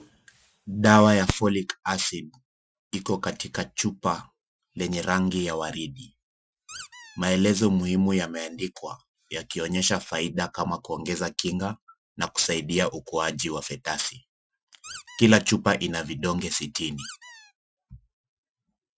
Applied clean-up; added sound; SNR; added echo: classical method Wiener filter.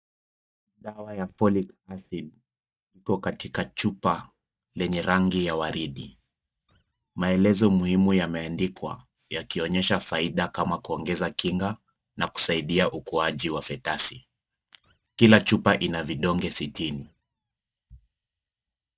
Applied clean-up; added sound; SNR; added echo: neural mask model DeepFilterNet 3.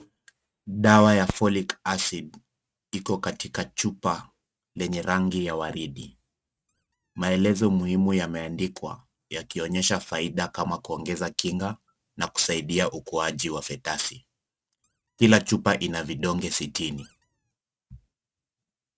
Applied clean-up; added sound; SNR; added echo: neural mask model RNNoise.